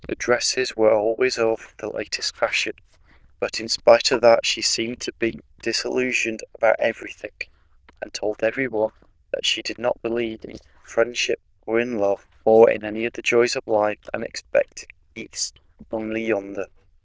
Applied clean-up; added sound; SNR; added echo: neural diffusion model UNIVERSE++.